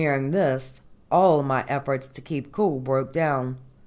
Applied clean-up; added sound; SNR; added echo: none; none; none; none.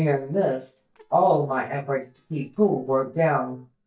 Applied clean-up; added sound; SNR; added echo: neural mask model DeepFilterNet 3.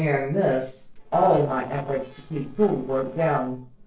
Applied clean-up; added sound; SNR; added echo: neural separator model SepFormer DNS4.